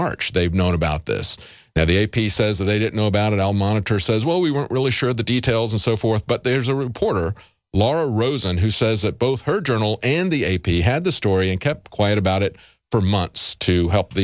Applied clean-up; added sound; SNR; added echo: none; none; none; none.